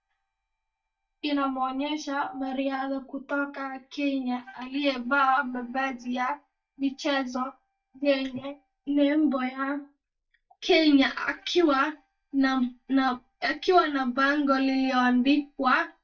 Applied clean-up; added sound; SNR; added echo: neural mask model DeepFilterNet 3.